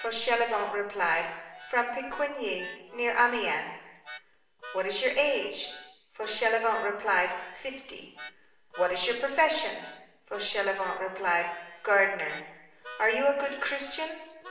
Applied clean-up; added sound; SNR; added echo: none; Harmonica; 18 dB; reverberation time 0.9 s.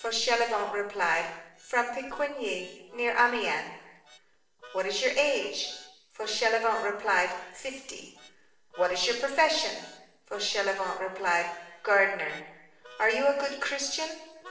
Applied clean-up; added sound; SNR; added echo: neural separator model SepFormer DNS4.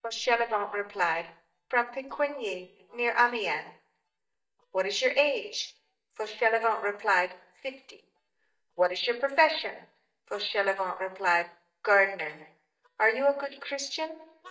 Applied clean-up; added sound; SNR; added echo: neural mask model DeepFilterNet 3.